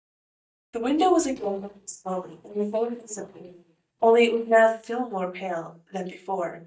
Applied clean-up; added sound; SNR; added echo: neural mask model DeepFilterNet 3.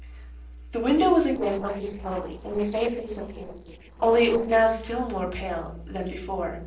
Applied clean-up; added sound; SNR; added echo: neural separator model SepFormer DNS4.